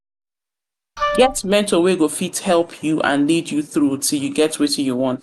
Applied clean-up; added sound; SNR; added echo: none; Wind instrument, woodwind instrument; 6 dB; none.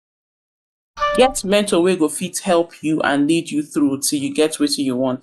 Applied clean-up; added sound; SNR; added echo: classical method log-MMSE.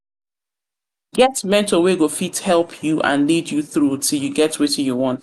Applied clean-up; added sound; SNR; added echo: none; none; none; none.